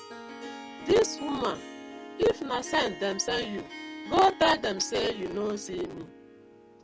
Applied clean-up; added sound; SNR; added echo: none; Harp; 14 dB; none.